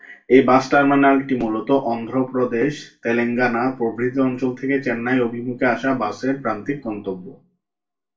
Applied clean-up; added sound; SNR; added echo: none; none; none; reverberation time 0.3 s.